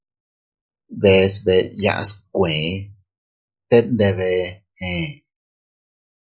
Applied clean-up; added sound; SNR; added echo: neural mask model Resemble Enhance denoiser.